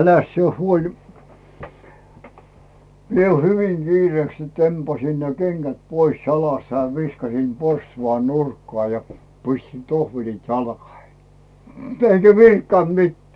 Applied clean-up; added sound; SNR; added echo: none; none; none; none.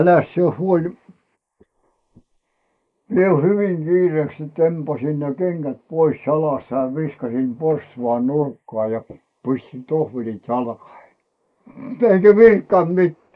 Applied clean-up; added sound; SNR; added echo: neural mask model Resemble Enhance denoiser.